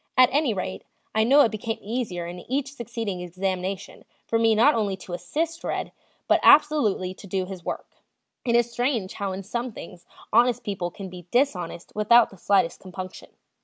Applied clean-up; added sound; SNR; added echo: none; none; none; none.